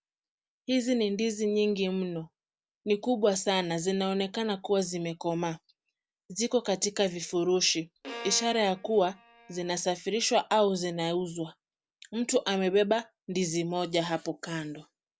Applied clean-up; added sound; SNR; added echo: none; Bowed string instrument; 15 dB; none.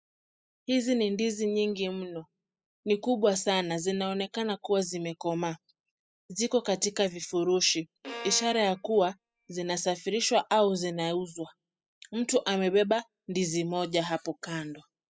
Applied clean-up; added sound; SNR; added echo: classical method spectral subtraction.